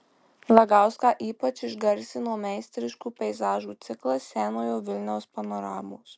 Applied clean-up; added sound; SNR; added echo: none; none; none; none.